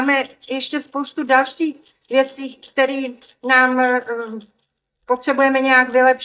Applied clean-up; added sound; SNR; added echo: neural mask model DeepFilterNet 3.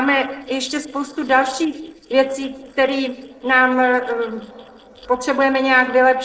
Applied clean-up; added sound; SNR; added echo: neural separator model SepFormer DNS4.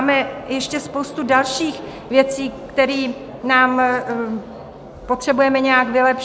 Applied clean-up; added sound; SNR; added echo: none; none; none; none.